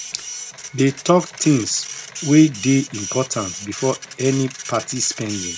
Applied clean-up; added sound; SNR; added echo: none; Printer; 11 dB; none.